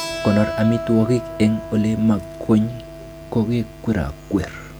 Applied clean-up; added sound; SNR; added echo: none; Keyboard (musical); 11 dB; none.